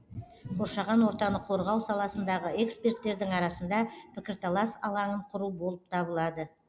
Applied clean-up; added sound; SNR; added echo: none; none; none; none.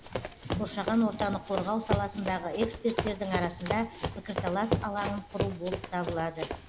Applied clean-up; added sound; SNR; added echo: none; Run; 3 dB; none.